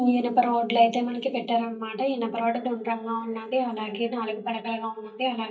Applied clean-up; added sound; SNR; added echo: neural mask model DeepFilterNet 3.